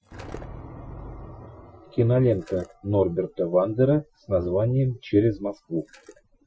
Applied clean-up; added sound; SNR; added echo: classical method Wiener filter.